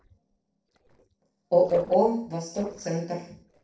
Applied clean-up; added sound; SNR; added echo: neural separator model SepFormer DNS4.